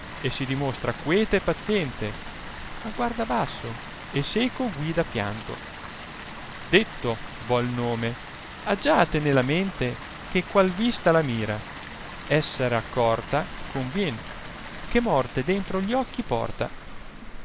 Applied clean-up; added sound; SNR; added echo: none; Water; 11 dB; none.